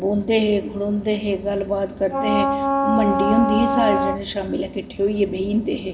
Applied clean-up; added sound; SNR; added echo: none; Wind instrument, woodwind instrument; 1 dB; reverberation time 2.1 s.